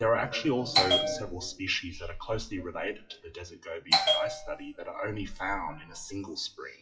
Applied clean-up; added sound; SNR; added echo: classical method WPE with log-MMSE.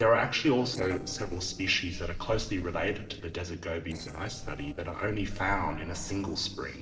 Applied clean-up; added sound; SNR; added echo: neural separator model SepFormer DNS4.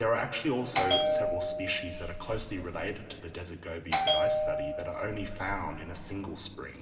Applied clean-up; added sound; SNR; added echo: none; Bell; -3 dB; reverberation time 2.4 s.